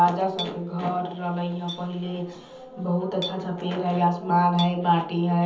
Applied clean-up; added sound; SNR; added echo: none; Chink, clink; 18 dB; reverberation time 0.7 s.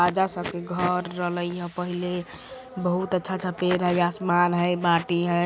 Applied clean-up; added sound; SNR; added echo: none; none; none; none.